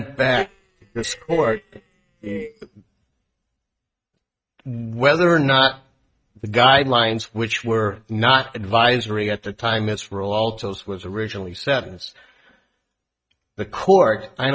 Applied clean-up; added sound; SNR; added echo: neural mask model RNNoise.